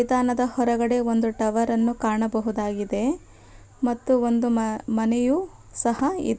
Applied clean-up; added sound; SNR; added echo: none; none; none; none.